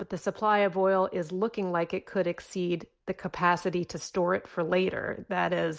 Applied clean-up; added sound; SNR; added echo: none; none; none; none.